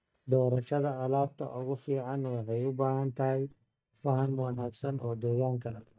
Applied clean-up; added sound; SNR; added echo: neural mask model DeepFilterNet 3.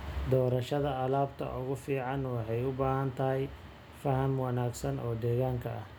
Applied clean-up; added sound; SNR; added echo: none; none; none; none.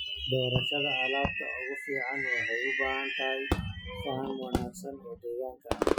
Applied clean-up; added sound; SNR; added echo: classical method Wiener filter.